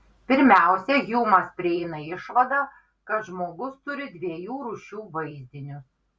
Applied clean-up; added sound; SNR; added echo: none; none; none; none.